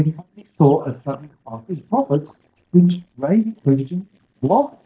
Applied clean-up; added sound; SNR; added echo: neural mask model DeepFilterNet 3.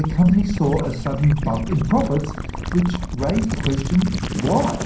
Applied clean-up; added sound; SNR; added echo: none; Gurgling / Liquid; 7 dB; reverberation time 0.6 s.